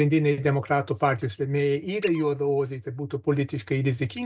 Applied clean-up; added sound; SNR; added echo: none; Squeak; 19 dB; none.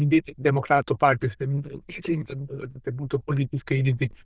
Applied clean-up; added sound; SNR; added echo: neural diffusion model UNIVERSE++.